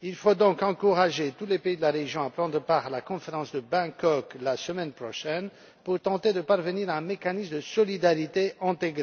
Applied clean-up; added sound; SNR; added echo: none; none; none; none.